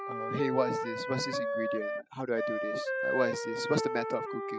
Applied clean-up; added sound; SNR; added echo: classical method spectral subtraction.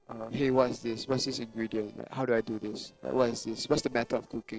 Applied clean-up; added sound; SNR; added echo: neural separator model SepFormer DNS4.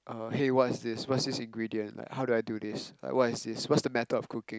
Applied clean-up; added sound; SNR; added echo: none; none; none; none.